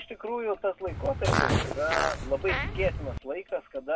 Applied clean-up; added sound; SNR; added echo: none; Fart; -2 dB; none.